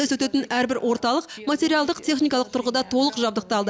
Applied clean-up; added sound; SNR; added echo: none; none; none; none.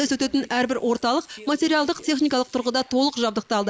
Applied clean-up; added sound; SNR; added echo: neural mask model Resemble Enhance denoiser.